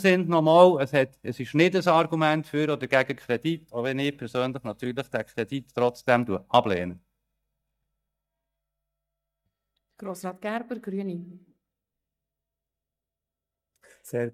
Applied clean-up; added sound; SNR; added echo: neural mask model DeepFilterNet 3.